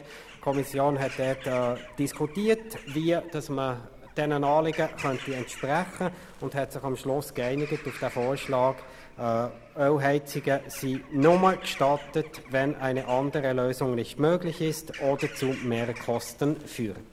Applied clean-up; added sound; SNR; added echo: none; Bird vocalization, bird call, bird song / Crow; 17 dB; none.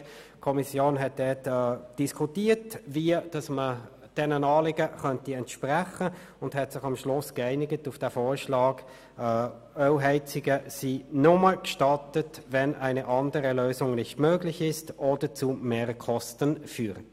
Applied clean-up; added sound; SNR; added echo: none; none; none; none.